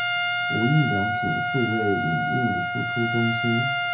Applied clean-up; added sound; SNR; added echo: none; Trumpet; -1 dB; reverberation time 0.4 s.